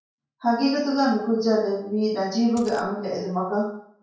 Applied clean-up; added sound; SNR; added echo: none; Coin (dropping); 19 dB; reverberation time 0.5 s.